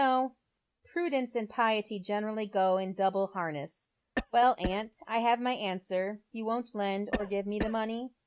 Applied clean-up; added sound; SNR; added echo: neural mask model RNNoise.